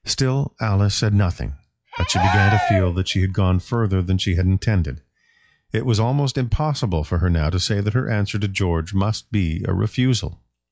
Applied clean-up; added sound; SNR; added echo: classical method log-MMSE.